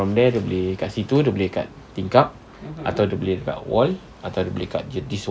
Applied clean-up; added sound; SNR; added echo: none; none; none; none.